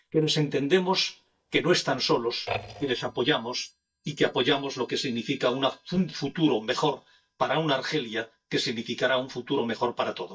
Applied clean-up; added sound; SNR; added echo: neural mask model DeepFilterNet 3.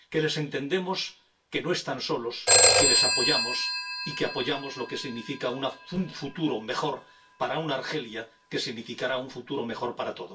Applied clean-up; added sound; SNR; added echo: none; Telephone; -2 dB; reverberation time 0.2 s.